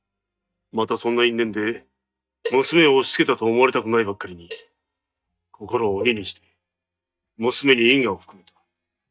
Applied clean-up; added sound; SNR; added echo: neural mask model DeepFilterNet 3.